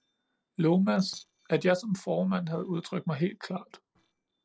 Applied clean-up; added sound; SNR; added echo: neural separator model SepFormer DNS4.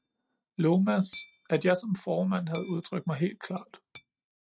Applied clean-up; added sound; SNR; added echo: neural mask model RNNoise.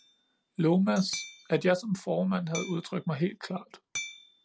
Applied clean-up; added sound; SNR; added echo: none; Hammer + Tambourine; 15 dB; none.